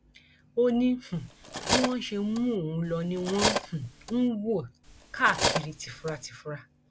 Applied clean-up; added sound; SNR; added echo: none; Cutlery, silverware; 3 dB; none.